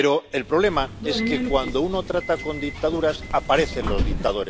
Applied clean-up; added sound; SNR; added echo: none; Subway, metro, underground; 6 dB; none.